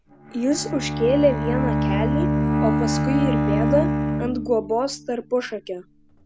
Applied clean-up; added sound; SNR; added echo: none; Bowed string instrument; -1 dB; none.